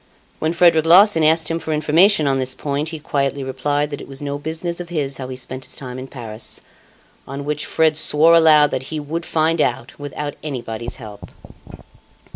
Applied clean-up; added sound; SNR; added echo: none; none; none; none.